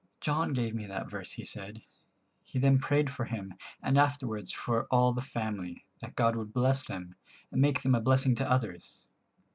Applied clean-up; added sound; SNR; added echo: none; none; none; none.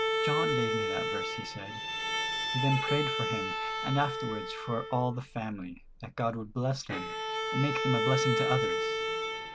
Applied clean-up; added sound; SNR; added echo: none; Bowed string instrument; -1 dB; none.